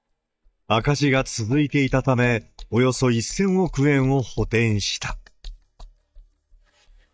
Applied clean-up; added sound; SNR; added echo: neural mask model DeepFilterNet 3.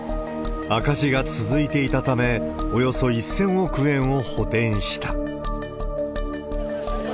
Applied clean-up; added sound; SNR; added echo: none; none; none; none.